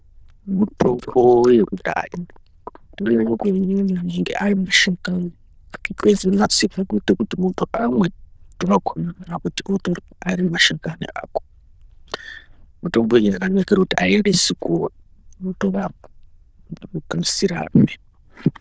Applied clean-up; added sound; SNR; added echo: neural diffusion model UNIVERSE++.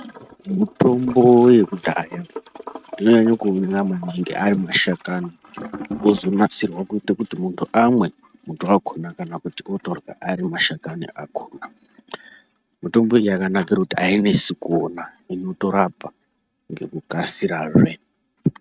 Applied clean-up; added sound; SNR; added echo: neural mask model RNNoise.